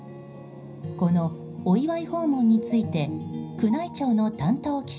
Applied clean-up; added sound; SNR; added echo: none; none; none; reverberation time 0.4 s.